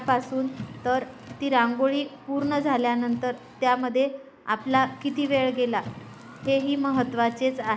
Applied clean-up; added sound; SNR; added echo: none; Car; 17 dB; none.